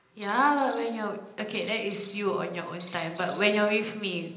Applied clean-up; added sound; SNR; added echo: none; Coin (dropping); 19 dB; reverberation time 0.9 s.